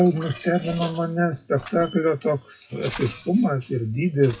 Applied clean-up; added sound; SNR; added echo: classical method WPE with log-MMSE.